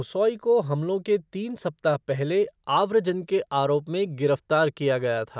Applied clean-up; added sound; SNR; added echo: none; none; none; none.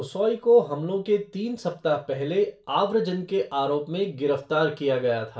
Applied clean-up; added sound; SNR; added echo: none; none; none; reverberation time 0.3 s.